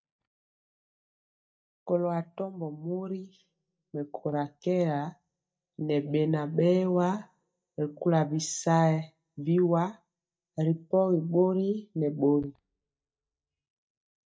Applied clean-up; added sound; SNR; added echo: neural mask model DeepFilterNet 3.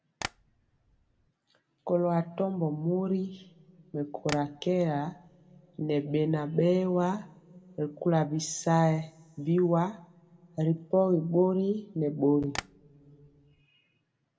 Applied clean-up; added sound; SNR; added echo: none; Tap; 14 dB; reverberation time 1.3 s.